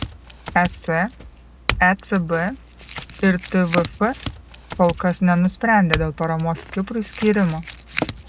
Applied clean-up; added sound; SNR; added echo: none; Chink, clink / Domestic sounds, home sounds; 10 dB; none.